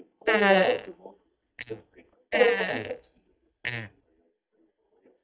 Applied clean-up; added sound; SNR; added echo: neural mask model DeepFilterNet 3.